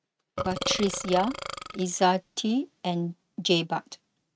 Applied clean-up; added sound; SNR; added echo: neural mask model RNNoise.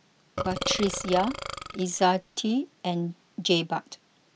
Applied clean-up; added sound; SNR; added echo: none; Burping, eructation; 7 dB; none.